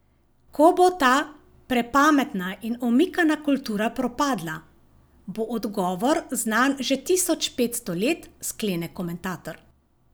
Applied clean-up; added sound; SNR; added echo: none; none; none; none.